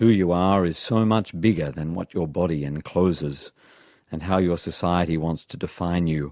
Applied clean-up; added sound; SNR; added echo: none; none; none; none.